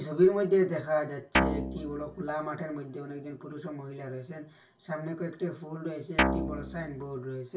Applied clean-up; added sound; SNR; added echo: none; Guitar; -2 dB; reverberation time 0.3 s.